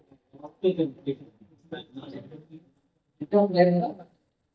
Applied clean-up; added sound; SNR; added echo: neural mask model DeepFilterNet 3.